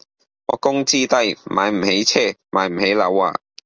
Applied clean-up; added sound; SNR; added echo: none; none; none; none.